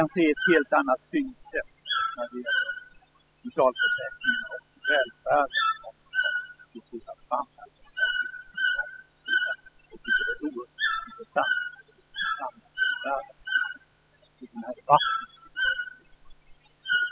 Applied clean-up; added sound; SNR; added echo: classical method spectral subtraction.